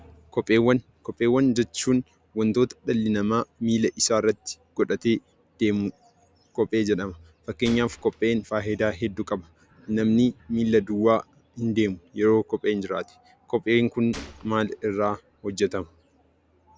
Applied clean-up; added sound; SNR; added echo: none; Gunshot, gunfire; 19 dB; none.